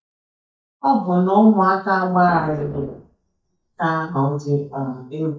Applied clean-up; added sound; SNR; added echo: neural mask model DeepFilterNet 3.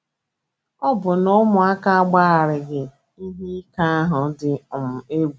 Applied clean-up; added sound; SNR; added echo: none; none; none; none.